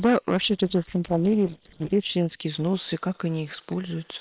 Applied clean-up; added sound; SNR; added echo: neural separator model SepFormer WHAM!.